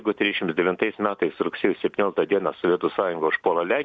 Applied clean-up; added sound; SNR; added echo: none; none; none; none.